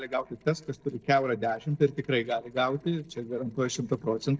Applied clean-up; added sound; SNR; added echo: neural separator model SepFormer DNS4.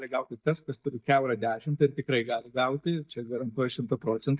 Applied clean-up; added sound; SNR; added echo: neural mask model DeepFilterNet 3.